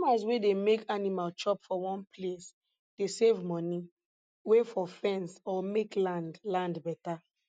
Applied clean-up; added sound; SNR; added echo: none; none; none; none.